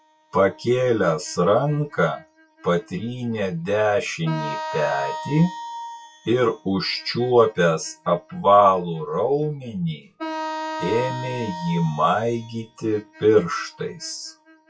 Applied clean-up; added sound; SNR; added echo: classical method WPE with log-MMSE.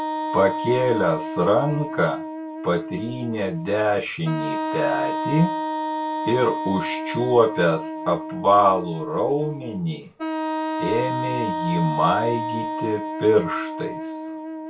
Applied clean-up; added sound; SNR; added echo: none; Wind instrument, woodwind instrument; 5 dB; reverberation time 0.2 s.